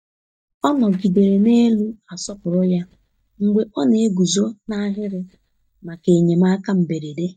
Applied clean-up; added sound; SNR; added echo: neural mask model DeepFilterNet 3.